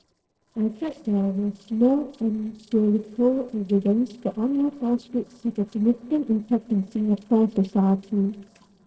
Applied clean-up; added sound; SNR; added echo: neural separator model SepFormer DNS4.